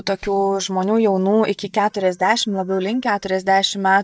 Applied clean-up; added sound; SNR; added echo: neural mask model DeepFilterNet 3.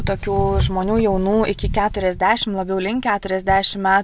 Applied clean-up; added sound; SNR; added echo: none; none; none; none.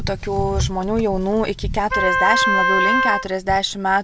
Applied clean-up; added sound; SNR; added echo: none; Wind instrument, woodwind instrument; 0 dB; none.